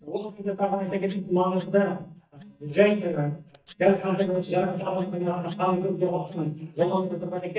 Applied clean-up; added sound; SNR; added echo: neural mask model DeepFilterNet 3.